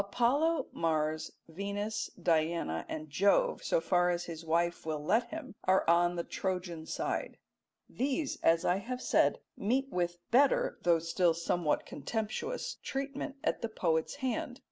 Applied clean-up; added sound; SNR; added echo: none; none; none; none.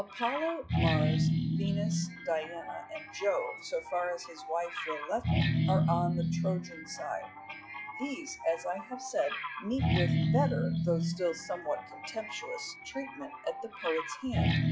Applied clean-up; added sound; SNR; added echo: classical method log-MMSE.